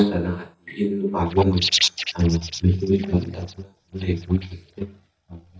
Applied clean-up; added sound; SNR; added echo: neural mask model DeepFilterNet 3.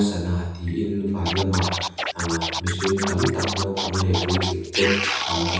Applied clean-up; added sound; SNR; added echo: none; Scratching (performance technique); 4 dB; reverberation time 0.8 s.